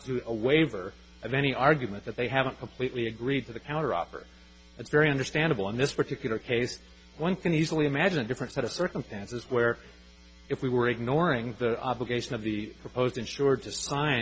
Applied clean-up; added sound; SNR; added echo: none; none; none; none.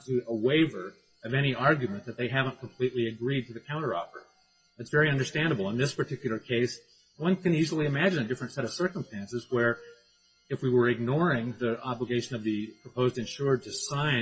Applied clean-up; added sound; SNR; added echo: classical method WPE with log-MMSE.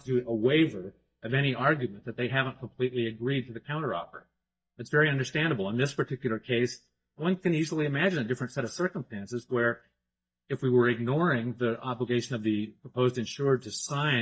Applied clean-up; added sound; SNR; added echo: neural mask model DeepFilterNet 3.